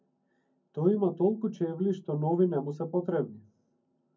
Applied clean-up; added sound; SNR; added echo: none; none; none; reverberation time 0.3 s.